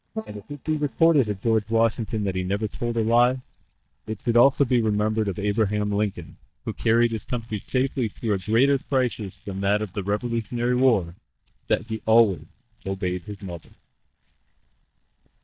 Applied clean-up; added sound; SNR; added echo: neural mask model DeepFilterNet 3.